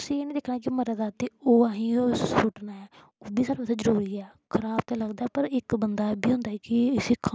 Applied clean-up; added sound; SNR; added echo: none; none; none; none.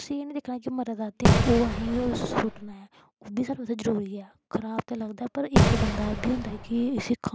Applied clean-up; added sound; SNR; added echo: none; Fireworks; -4 dB; none.